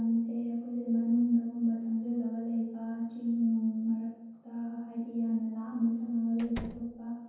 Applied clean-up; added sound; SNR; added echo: none; Slam; 12 dB; reverberation time 0.9 s.